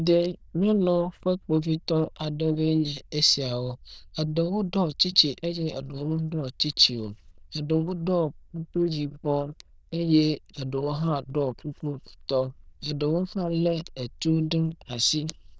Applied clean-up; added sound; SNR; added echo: neural diffusion model UNIVERSE++.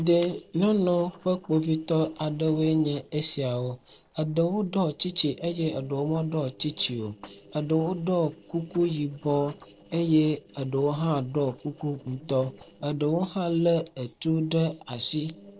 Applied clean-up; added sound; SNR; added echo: neural separator model SepFormer DNS4.